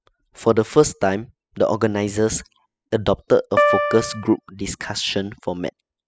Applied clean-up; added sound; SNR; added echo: classical method spectral subtraction.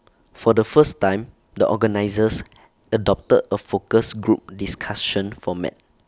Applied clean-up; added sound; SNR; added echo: none; none; none; none.